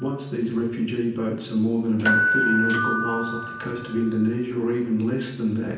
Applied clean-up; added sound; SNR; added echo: none; Door / Bell; 4 dB; reverberation time 0.9 s.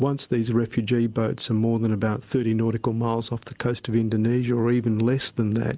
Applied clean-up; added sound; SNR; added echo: none; none; none; none.